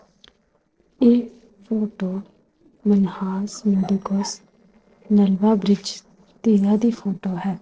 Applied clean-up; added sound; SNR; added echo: neural separator model SepFormer DNS4.